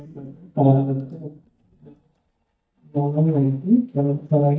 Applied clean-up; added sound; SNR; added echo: neural mask model DeepFilterNet 3.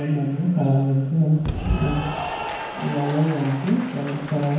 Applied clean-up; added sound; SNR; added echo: none; Applause / Cheering; 8 dB; reverberation time 0.9 s.